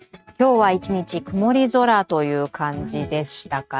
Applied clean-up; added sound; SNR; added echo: neural mask model RNNoise.